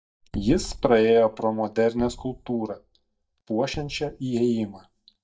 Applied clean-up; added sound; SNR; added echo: neural mask model DeepFilterNet 3.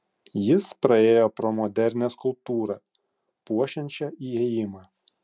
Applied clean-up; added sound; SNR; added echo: none; none; none; none.